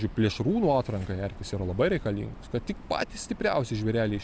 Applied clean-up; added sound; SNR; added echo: none; none; none; none.